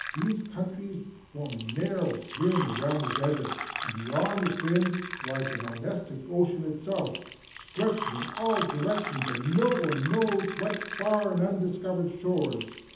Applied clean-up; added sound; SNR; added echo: none; Fill (with liquid); 9 dB; reverberation time 0.8 s.